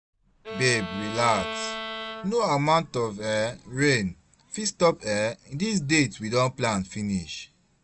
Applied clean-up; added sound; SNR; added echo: none; Bowed string instrument; 10 dB; none.